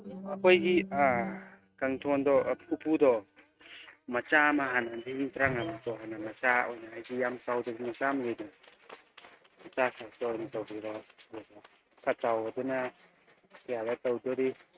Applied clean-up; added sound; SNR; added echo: neural mask model RNNoise.